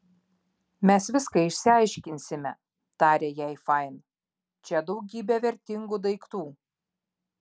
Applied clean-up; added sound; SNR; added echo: none; none; none; none.